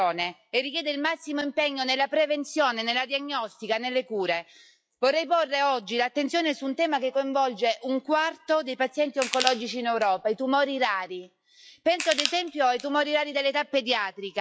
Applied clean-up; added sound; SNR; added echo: classical method log-MMSE.